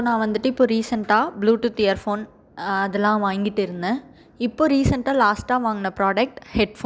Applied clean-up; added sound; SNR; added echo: none; none; none; none.